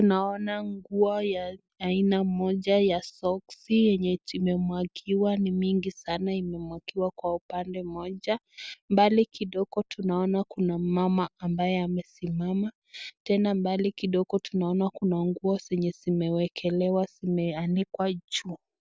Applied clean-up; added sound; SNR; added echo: none; none; none; none.